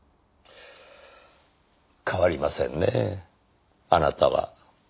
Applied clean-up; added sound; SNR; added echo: none; none; none; none.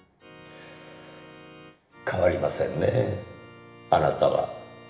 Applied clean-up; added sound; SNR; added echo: none; Organ; 20 dB; reverberation time 1.0 s.